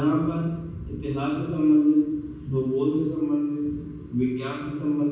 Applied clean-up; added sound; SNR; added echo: none; none; none; reverberation time 1.2 s.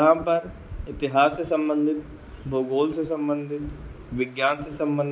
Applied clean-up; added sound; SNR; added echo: none; none; none; none.